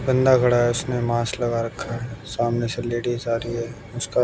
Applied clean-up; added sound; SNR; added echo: none; none; none; none.